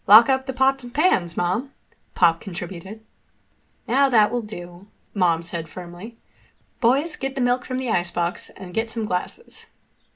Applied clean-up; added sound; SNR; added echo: none; none; none; none.